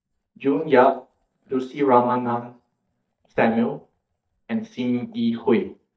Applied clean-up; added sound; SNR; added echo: neural mask model DeepFilterNet 3.